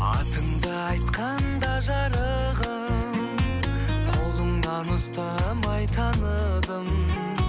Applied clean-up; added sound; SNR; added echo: none; none; none; none.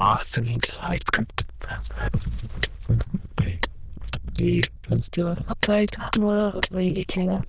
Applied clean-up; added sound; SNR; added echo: neural diffusion model UNIVERSE++.